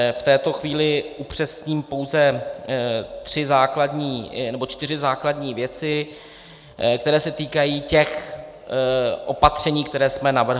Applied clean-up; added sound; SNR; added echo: none; none; none; none.